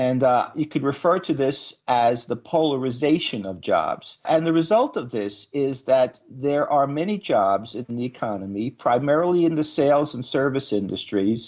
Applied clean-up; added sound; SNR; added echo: none; none; none; none.